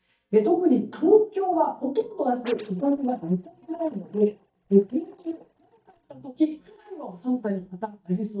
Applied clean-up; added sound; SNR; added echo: neural mask model DeepFilterNet 3.